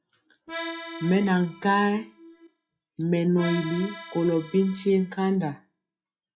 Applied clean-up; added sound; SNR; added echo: classical method log-MMSE.